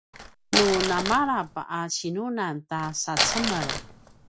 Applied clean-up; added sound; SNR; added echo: none; Crumpling, crinkling; 2 dB; none.